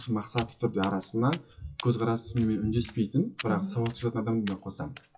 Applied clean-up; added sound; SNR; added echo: classical method WPE with log-MMSE.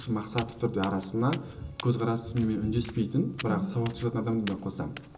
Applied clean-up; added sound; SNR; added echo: none; Walk, footsteps; 14 dB; reverberation time 0.2 s.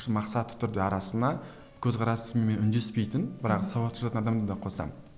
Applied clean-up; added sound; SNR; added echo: none; none; none; none.